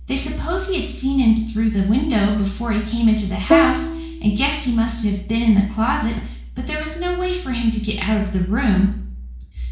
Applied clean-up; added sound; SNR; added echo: neural separator model SepFormer DNS4.